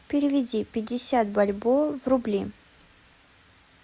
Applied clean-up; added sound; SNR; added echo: none; none; none; none.